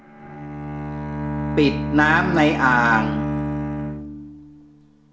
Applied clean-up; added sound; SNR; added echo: none; Bowed string instrument; 3 dB; reverberation time 0.2 s.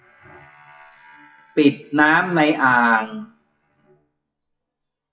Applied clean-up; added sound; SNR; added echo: classical method WPE with log-MMSE.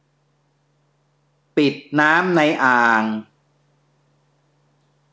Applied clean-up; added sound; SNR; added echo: none; none; none; none.